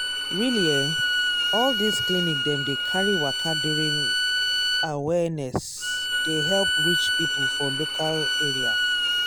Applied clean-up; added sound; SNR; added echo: none; Bowed string instrument; -3 dB; none.